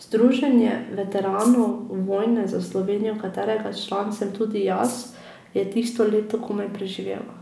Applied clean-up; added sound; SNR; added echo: none; Rattle (instrument); 13 dB; none.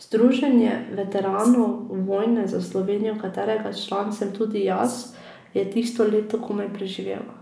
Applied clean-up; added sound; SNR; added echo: neural mask model Resemble Enhance denoiser.